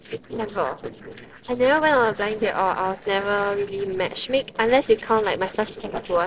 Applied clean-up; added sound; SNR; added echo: neural separator model SepFormer DNS4.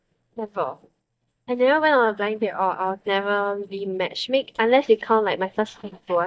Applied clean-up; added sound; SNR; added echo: neural mask model DeepFilterNet 3.